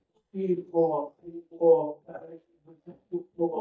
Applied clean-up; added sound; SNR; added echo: neural mask model DeepFilterNet 3.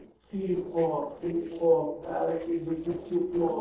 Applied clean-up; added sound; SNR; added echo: neural separator model SepFormer DNS4.